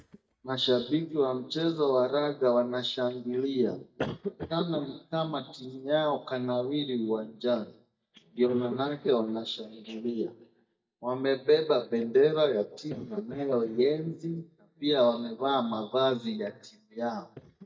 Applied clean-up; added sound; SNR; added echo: neural mask model DeepFilterNet 3.